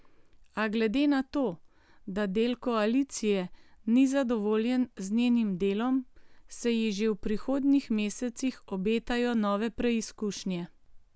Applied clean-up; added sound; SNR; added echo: none; none; none; none.